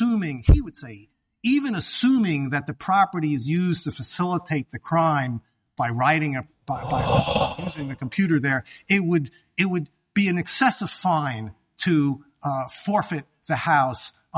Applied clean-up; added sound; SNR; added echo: neural mask model RNNoise.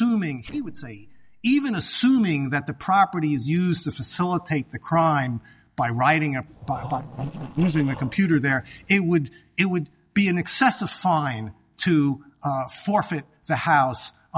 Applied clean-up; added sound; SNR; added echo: neural separator model SepFormer DNS4.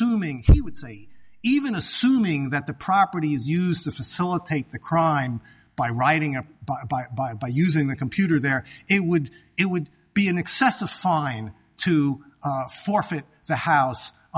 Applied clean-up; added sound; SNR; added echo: none; none; none; none.